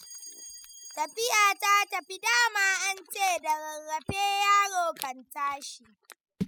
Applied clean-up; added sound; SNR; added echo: classical method spectral subtraction.